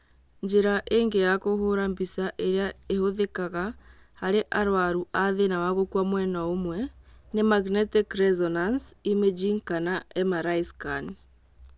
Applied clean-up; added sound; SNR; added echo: none; none; none; none.